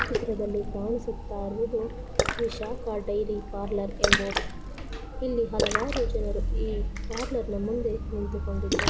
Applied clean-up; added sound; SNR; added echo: none; Splash, splatter; -1 dB; none.